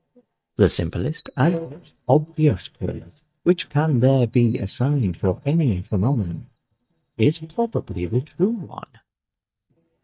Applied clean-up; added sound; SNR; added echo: neural mask model DeepFilterNet 3.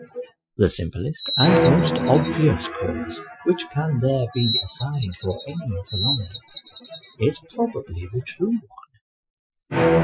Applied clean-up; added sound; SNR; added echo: classical method Wiener filter.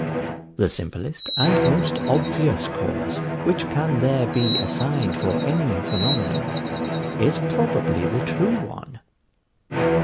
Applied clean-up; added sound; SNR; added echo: none; Bowed string instrument + Bird vocalization, bird call, bird song; 0 dB; none.